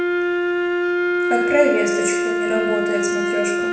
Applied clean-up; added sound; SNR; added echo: none; Wind instrument, woodwind instrument; -4 dB; reverberation time 0.9 s.